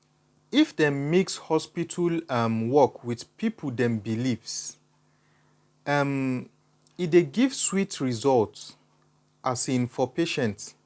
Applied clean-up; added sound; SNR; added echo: none; none; none; none.